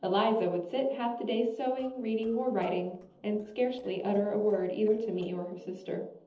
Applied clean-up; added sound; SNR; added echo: neural separator model SepFormer DNS4.